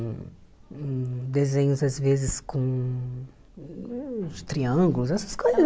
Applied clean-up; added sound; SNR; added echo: none; none; none; none.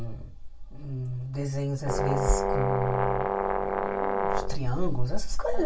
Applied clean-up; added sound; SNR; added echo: none; Brass instrument; 1 dB; reverberation time 0.2 s.